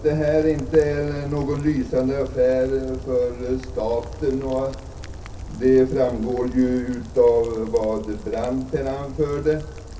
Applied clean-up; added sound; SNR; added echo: none; Rain; 12 dB; reverberation time 0.3 s.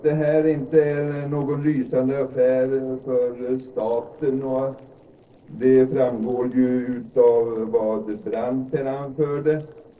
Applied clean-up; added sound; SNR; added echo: neural separator model SepFormer DNS4.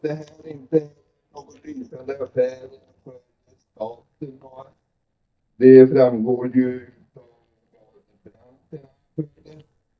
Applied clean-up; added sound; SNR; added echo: neural mask model DeepFilterNet 3.